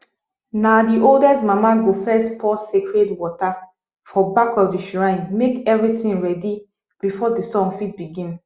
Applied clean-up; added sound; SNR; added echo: none; none; none; none.